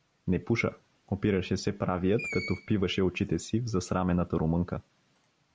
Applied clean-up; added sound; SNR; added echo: none; Screech; 16 dB; none.